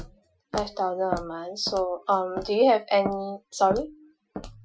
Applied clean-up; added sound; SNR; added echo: classical method Wiener filter.